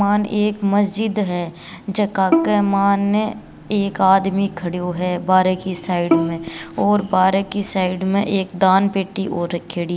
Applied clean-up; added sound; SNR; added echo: none; Bowed string instrument; 6 dB; none.